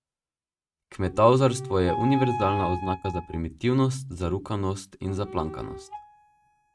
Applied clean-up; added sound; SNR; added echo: neural mask model RNNoise.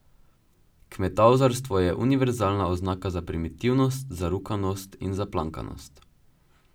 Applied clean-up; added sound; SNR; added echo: none; none; none; none.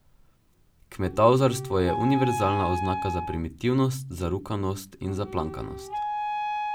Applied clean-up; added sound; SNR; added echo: none; Wind instrument, woodwind instrument; 7 dB; none.